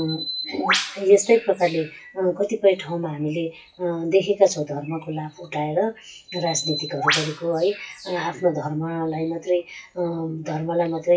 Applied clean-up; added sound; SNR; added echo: classical method WPE with log-MMSE.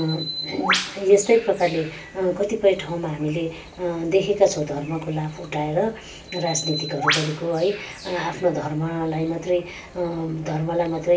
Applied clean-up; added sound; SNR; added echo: none; Bird; 10 dB; reverberation time 0.2 s.